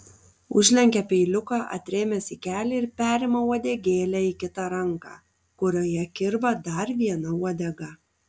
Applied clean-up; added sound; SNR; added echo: none; none; none; none.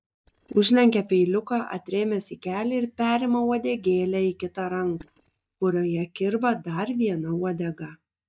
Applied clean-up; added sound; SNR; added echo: neural mask model DeepFilterNet 3.